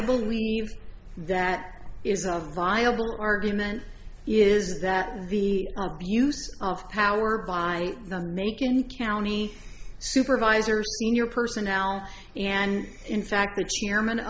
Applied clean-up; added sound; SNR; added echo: none; none; none; none.